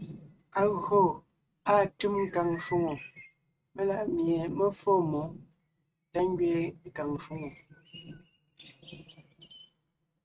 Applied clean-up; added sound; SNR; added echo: neural mask model RNNoise.